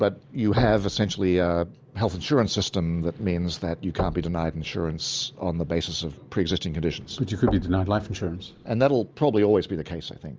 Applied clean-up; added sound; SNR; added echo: none; Knock / Wood / Percussion; 13 dB; none.